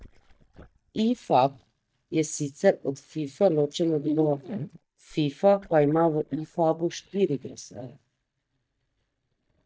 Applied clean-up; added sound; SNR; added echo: neural mask model DeepFilterNet 3.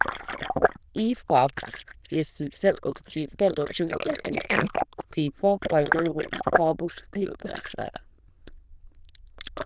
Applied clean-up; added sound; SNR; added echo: neural diffusion model UNIVERSE++.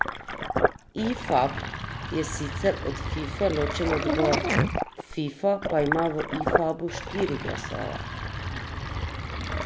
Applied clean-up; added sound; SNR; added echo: none; Sink (filling or washing); 0 dB; none.